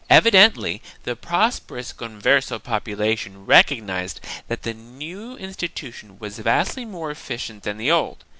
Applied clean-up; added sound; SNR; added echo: none; none; none; none.